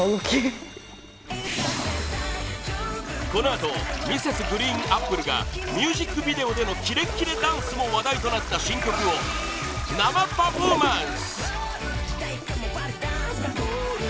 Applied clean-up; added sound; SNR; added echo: none; Toilet flush; 9 dB; none.